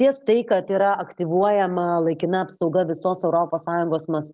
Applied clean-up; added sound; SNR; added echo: none; none; none; none.